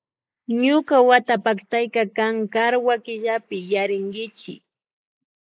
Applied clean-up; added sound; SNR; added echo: neural mask model Resemble Enhance denoiser.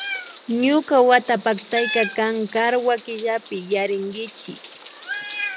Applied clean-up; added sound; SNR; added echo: none; Meow; 11 dB; none.